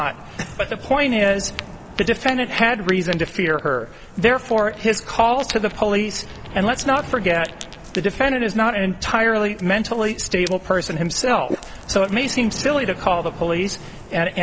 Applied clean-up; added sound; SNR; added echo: none; Ocean; 16 dB; none.